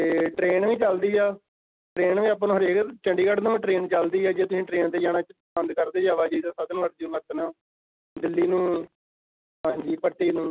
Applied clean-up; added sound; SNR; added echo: none; none; none; none.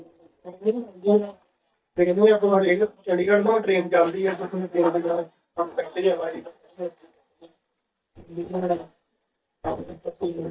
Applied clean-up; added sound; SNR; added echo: neural mask model DeepFilterNet 3.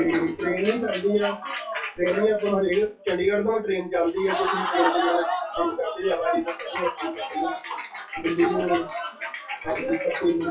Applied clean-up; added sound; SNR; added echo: classical method WPE with log-MMSE.